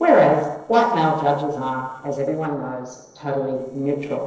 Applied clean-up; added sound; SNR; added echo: neural separator model SepFormer DNS4.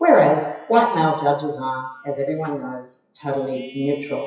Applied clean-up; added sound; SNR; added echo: classical method WPE with log-MMSE.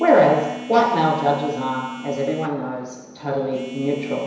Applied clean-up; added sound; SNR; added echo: none; Telephone; 15 dB; reverberation time 1.0 s.